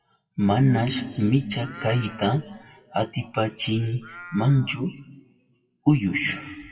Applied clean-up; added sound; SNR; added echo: classical method WPE with log-MMSE.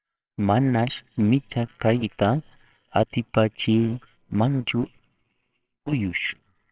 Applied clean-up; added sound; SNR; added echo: neural separator model SepFormer WHAMR!.